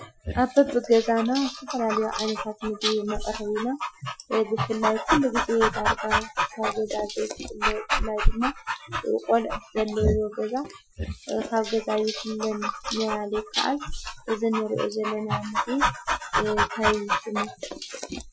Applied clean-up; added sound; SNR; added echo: classical method Wiener filter.